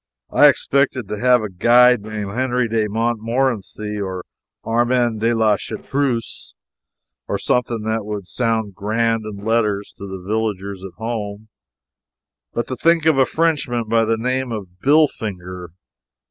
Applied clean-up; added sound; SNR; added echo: neural separator model SepFormer DNS4.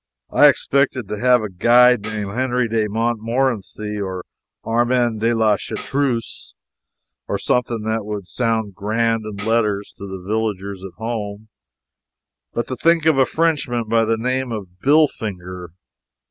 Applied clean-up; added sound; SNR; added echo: none; Tambourine; 7 dB; none.